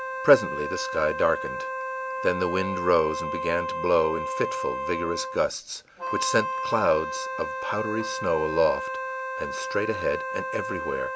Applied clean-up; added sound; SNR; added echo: none; Wind instrument, woodwind instrument; 4 dB; none.